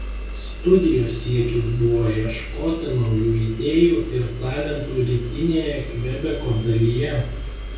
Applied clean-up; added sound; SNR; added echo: none; Engine; 9 dB; reverberation time 0.6 s.